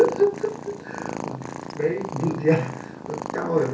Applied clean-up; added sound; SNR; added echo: none; Purr; 9 dB; reverberation time 0.3 s.